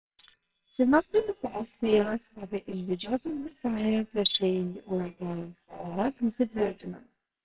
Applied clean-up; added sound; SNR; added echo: neural separator model SepFormer WHAMR!.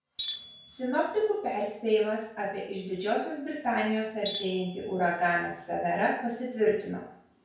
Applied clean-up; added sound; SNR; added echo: none; Tools; 14 dB; reverberation time 0.5 s.